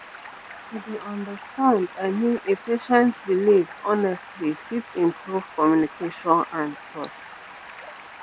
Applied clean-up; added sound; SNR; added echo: none; Stream; 17 dB; none.